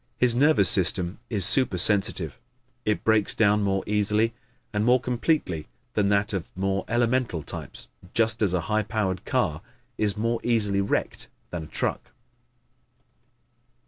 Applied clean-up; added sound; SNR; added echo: none; none; none; none.